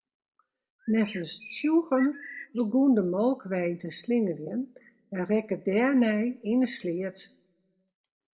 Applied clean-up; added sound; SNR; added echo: none; Bird; 17 dB; reverberation time 0.5 s.